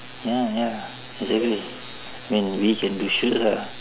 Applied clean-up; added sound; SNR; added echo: none; Cowbell; 19 dB; none.